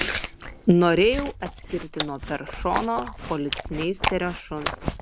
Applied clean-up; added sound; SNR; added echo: none; Chewing, mastication; 7 dB; none.